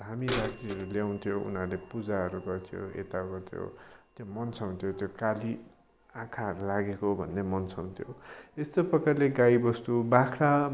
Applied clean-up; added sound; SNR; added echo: none; Bird vocalization, bird call, bird song / Telephone; 17 dB; none.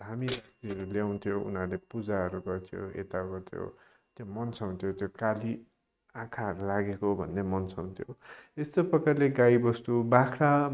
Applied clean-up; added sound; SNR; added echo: neural mask model RNNoise.